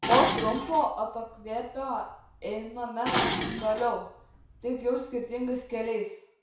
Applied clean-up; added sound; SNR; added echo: none; Dishes, pots, and pans; 3 dB; reverberation time 0.6 s.